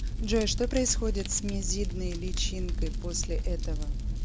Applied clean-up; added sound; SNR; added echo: none; Fire; -2 dB; none.